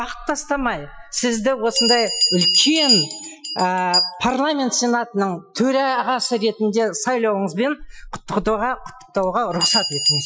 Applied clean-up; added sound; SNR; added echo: classical method Wiener filter.